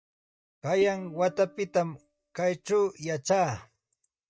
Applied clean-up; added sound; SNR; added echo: neural mask model DeepFilterNet 3.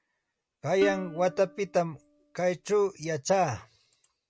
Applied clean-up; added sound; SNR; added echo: none; Plucked string instrument; 13 dB; none.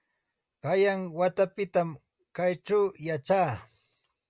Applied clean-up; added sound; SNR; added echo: none; none; none; none.